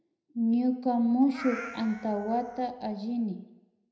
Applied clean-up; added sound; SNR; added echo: none; Meow; 15 dB; reverberation time 0.8 s.